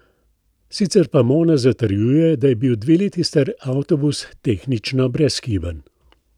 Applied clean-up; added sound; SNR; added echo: none; none; none; none.